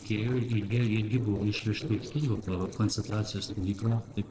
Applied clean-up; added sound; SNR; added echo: neural separator model SepFormer DNS4.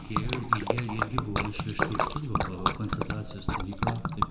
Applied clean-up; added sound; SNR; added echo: none; Liquid; -5 dB; reverberation time 0.9 s.